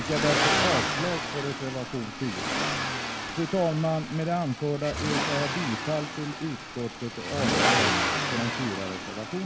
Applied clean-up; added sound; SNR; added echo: none; Accelerating, revving, vroom; -1 dB; none.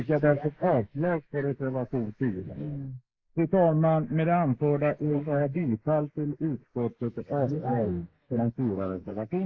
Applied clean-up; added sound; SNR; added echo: neural mask model Resemble Enhance denoiser.